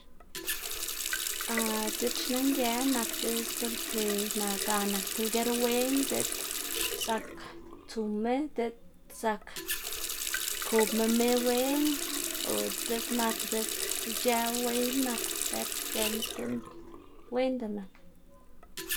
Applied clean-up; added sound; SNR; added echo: none; Water tap, faucet; 2 dB; none.